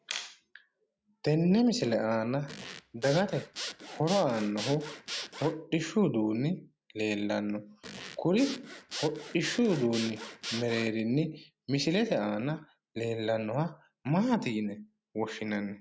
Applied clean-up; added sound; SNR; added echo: none; Zipper (clothing) / Sawing; 11 dB; none.